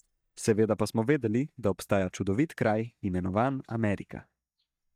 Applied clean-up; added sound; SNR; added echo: neural mask model DeepFilterNet 3.